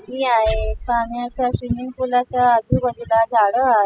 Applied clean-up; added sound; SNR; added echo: classical method spectral subtraction.